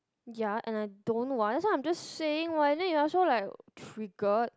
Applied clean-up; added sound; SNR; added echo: none; none; none; none.